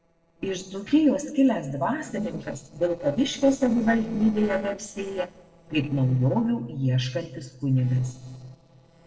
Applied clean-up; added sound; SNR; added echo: neural separator model SepFormer DNS4.